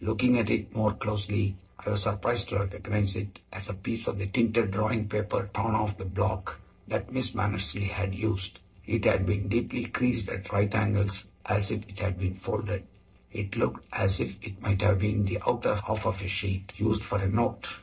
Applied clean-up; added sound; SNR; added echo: neural separator model SepFormer DNS4.